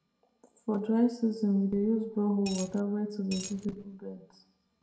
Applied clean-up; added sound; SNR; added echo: none; Coin (dropping); 11 dB; reverberation time 0.6 s.